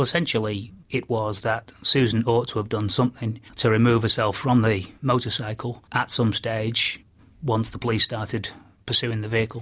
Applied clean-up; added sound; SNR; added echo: none; none; none; none.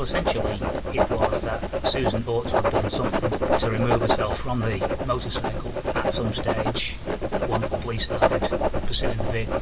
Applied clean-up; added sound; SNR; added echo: none; Writing; -5 dB; reverberation time 1.6 s.